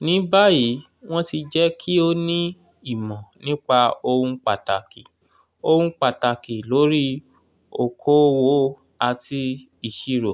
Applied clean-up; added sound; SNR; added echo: none; none; none; none.